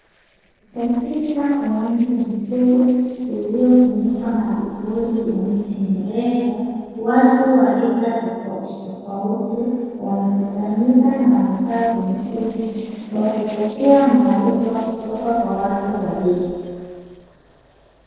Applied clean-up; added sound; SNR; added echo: neural separator model SepFormer DNS4.